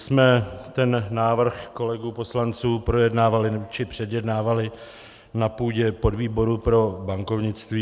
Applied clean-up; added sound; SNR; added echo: none; none; none; none.